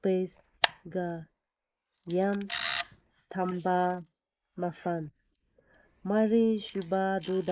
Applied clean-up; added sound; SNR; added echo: neural mask model Resemble Enhance denoiser.